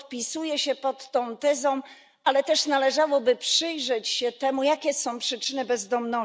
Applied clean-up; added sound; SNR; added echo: none; none; none; none.